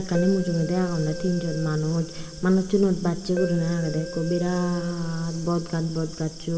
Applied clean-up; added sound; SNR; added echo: none; Keyboard (musical); 12 dB; reverberation time 2.0 s.